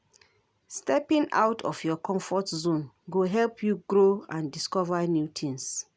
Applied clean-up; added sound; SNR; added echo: none; none; none; none.